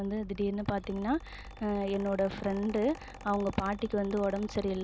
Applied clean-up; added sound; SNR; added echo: none; Mechanical fan; 15 dB; none.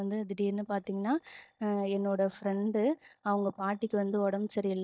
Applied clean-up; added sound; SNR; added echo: neural mask model DeepFilterNet 3.